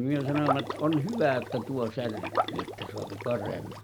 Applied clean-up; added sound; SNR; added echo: none; Liquid; 5 dB; none.